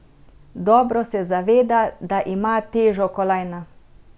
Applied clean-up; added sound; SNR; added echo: none; none; none; none.